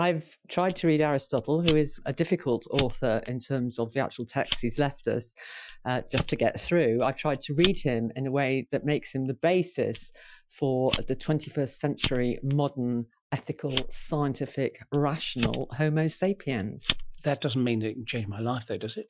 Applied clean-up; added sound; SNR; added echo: classical method Wiener filter.